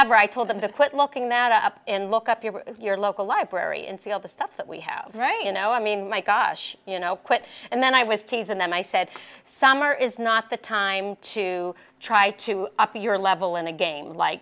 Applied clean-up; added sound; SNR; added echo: none; none; none; none.